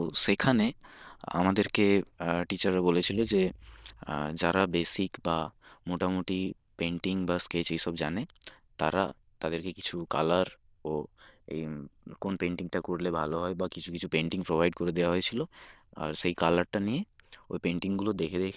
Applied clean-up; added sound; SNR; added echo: neural diffusion model UNIVERSE++.